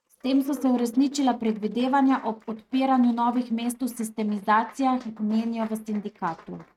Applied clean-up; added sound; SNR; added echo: neural mask model RNNoise.